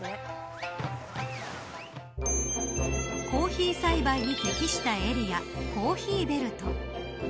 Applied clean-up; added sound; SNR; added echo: none; none; none; none.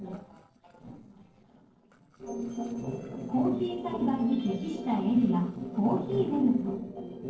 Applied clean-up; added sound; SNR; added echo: neural separator model SepFormer DNS4.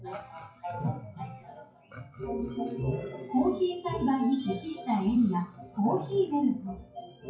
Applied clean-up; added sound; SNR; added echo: classical method WPE with log-MMSE.